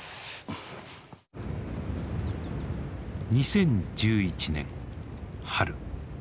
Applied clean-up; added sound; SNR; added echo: none; none; none; none.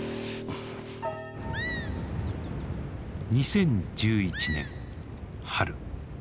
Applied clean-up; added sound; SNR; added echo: none; Piano + Animal; 9 dB; none.